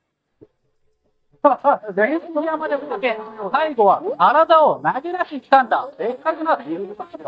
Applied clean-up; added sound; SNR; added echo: neural mask model DeepFilterNet 3.